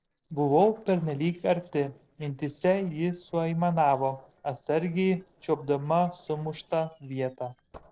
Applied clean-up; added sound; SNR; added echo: neural separator model SepFormer DNS4.